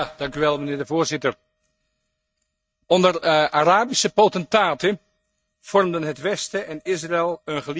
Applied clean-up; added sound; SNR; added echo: neural mask model RNNoise.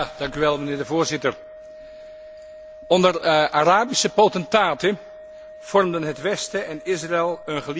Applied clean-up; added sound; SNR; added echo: none; Organ; 19 dB; none.